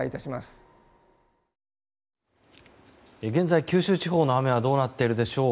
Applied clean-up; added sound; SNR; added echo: none; none; none; none.